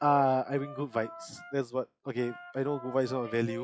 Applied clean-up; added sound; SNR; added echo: classical method log-MMSE.